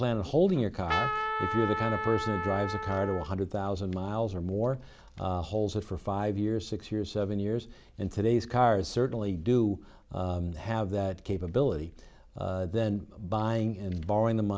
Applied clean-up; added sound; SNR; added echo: none; Trumpet; 4 dB; none.